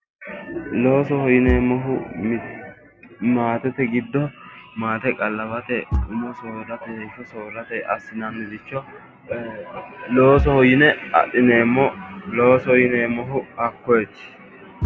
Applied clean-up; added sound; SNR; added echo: none; Bass drum / Thump, thud; 13 dB; none.